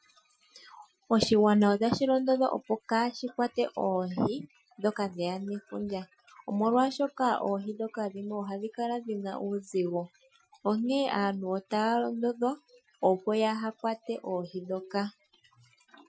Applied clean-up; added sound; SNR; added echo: classical method Wiener filter.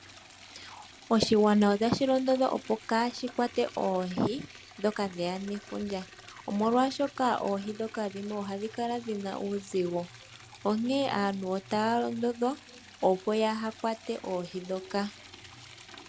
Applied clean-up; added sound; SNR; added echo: none; Liquid; 20 dB; none.